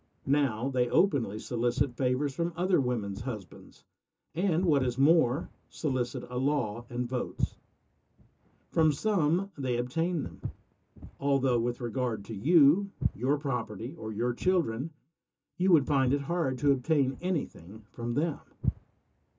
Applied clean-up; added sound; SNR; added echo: none; Walk, footsteps; 12 dB; reverberation time 0.2 s.